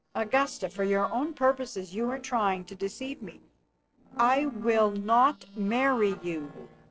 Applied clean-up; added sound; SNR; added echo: neural separator model SepFormer DNS4.